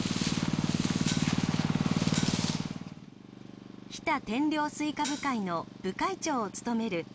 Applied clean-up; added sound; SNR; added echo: none; Hi-hat; 12 dB; none.